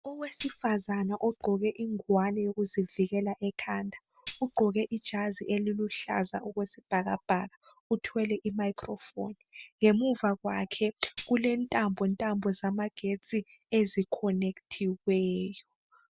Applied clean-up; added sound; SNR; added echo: none; Tambourine; 2 dB; none.